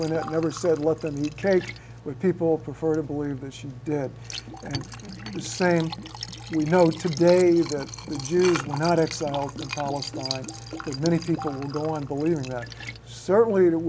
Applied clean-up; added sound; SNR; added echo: none; Liquid; 12 dB; none.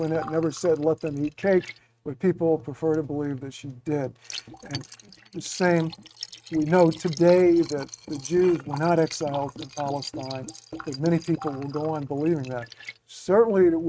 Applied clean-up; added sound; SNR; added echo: neural mask model RNNoise.